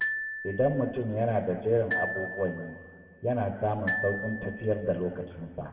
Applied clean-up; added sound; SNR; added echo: none; Glockenspiel; 7 dB; reverberation time 1.7 s.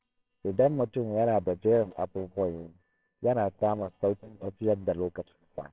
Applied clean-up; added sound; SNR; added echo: neural separator model SepFormer WHAMR!.